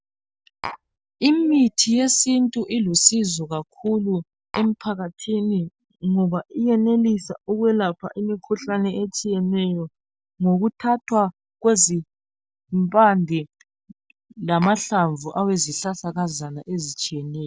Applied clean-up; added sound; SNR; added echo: none; Tap; 11 dB; none.